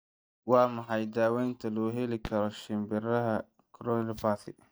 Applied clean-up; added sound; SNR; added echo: neural mask model DeepFilterNet 3.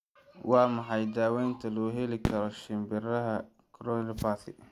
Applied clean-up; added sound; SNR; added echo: none; Fireworks; 10 dB; none.